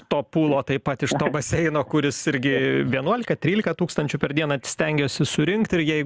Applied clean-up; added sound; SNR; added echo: none; none; none; none.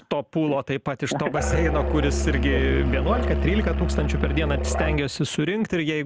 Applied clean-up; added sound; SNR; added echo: none; Musical instrument; -1 dB; none.